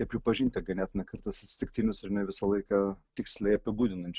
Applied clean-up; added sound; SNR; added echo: none; none; none; none.